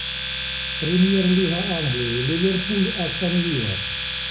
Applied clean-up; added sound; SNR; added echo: none; Domestic sounds, home sounds; 4 dB; reverberation time 0.4 s.